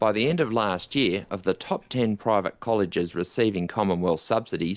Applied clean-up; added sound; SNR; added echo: none; none; none; none.